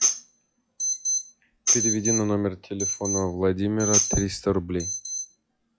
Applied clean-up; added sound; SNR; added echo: classical method log-MMSE.